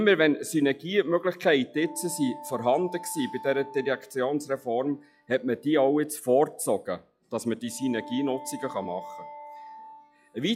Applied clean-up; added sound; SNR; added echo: classical method log-MMSE.